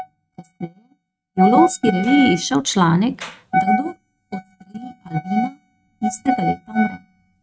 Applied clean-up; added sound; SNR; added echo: neural mask model RNNoise.